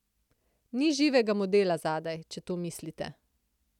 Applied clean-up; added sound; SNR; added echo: none; none; none; none.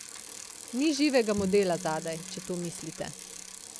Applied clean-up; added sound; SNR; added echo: none; Bicycle + Bowed string instrument; 9 dB; none.